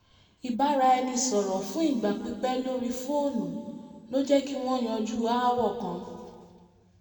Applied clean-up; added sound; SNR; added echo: none; none; none; reverberation time 1.9 s.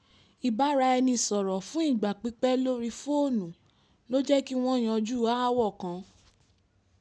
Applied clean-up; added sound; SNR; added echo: none; none; none; none.